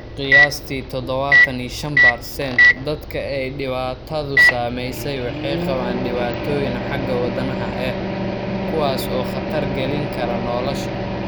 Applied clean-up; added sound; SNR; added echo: none; Microwave oven; -5 dB; none.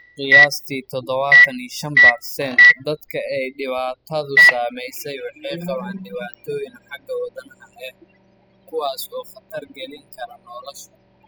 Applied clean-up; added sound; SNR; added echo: classical method spectral subtraction.